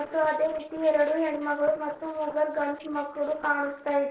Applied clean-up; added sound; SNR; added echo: neural separator model SepFormer DNS4.